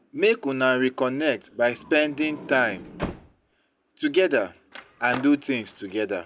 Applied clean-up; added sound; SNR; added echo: none; Skateboard + Sliding door; 14 dB; none.